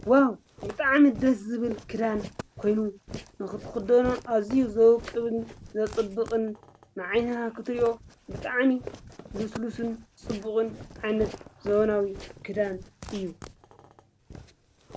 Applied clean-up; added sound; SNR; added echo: none; Walk, footsteps; 16 dB; none.